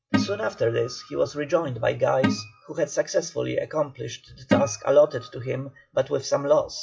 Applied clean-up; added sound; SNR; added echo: classical method WPE with log-MMSE.